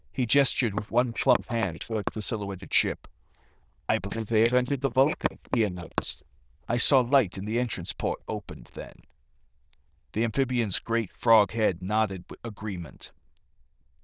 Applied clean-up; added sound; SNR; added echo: neural diffusion model UNIVERSE++.